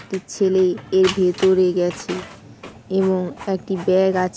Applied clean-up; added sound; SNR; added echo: none; Printer; 17 dB; none.